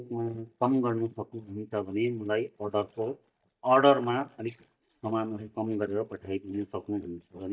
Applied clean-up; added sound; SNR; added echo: neural mask model DeepFilterNet 3.